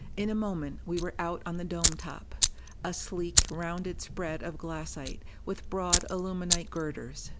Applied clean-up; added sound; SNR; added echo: none; Fire; -2 dB; none.